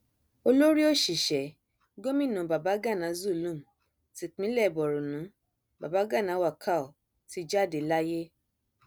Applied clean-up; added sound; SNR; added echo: none; none; none; none.